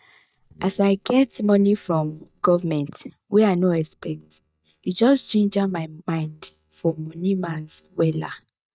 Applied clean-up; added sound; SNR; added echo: neural mask model DeepFilterNet 3.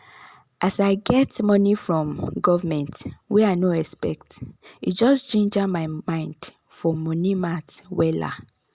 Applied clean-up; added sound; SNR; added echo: none; none; none; none.